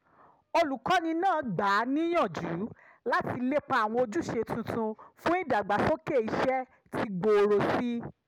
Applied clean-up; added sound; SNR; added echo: none; none; none; none.